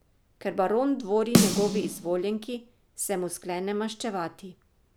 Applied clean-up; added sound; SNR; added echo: none; Snare drum; -1 dB; none.